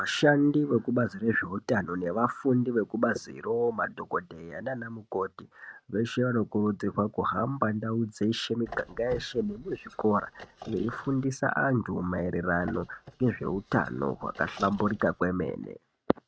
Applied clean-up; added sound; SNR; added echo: neural mask model RNNoise.